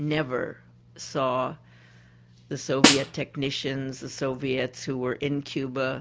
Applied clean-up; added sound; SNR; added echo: none; Snare drum; -5 dB; none.